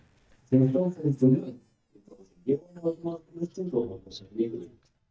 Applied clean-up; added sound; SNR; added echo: neural mask model DeepFilterNet 3.